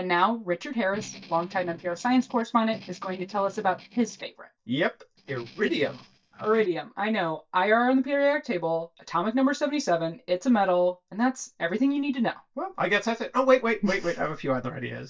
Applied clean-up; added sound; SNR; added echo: neural mask model DeepFilterNet 3.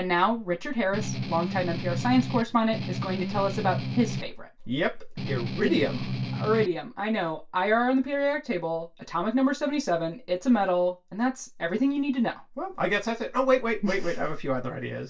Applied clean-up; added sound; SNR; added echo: none; Strum; 5 dB; reverberation time 0.2 s.